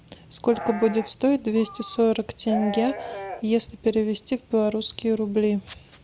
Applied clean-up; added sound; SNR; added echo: none; Livestock, farm animals, working animals; 12 dB; none.